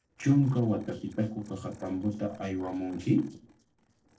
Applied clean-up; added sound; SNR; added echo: neural separator model SepFormer DNS4.